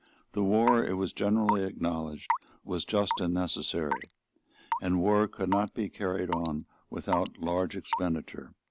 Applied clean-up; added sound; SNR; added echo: none; Raindrop / Drip / Water tap, faucet; 8 dB; none.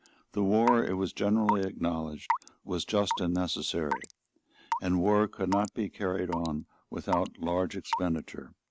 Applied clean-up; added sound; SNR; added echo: neural mask model RNNoise.